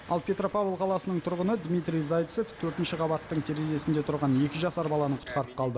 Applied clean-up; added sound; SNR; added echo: none; none; none; none.